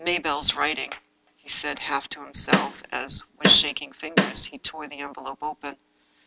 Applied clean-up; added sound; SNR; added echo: none; Snare drum; -3 dB; none.